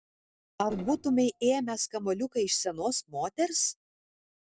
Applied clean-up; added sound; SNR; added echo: neural separator model SepFormer DNS4.